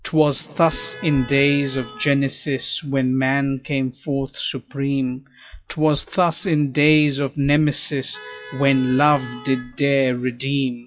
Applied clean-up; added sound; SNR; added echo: classical method WPE with log-MMSE.